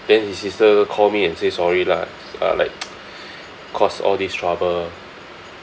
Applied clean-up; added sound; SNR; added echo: none; none; none; none.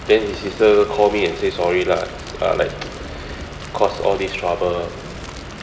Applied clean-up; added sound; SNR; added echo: none; Fire; 13 dB; reverberation time 1.3 s.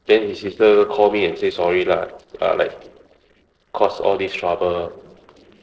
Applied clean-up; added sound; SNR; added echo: neural separator model SepFormer DNS4.